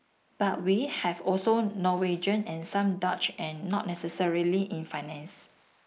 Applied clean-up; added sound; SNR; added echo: neural mask model Resemble Enhance denoiser.